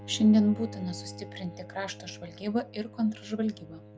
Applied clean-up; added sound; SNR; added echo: none; Bowed string instrument; 15 dB; none.